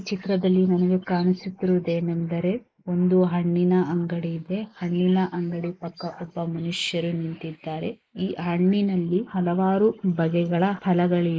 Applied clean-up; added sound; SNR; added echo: neural mask model Resemble Enhance denoiser.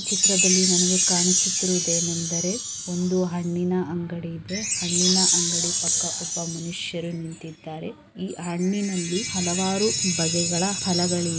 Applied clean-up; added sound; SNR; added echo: none; Chime; -1 dB; none.